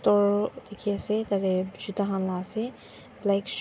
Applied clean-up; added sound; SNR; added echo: none; none; none; none.